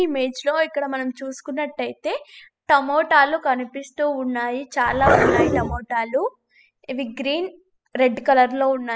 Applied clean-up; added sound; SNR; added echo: classical method spectral subtraction.